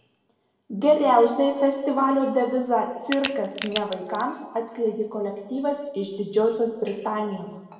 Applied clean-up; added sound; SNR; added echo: none; Crack; 6 dB; reverberation time 1.1 s.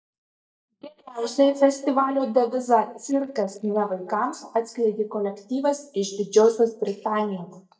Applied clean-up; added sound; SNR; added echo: neural mask model DeepFilterNet 3.